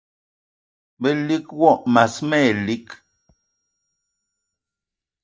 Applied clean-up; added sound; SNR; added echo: neural mask model DeepFilterNet 3.